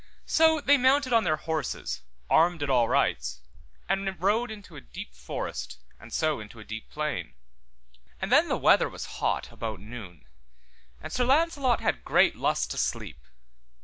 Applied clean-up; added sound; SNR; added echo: none; none; none; none.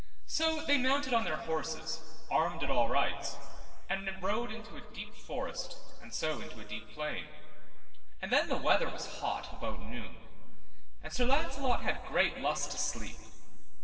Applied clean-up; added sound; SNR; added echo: none; none; none; reverberation time 2.1 s.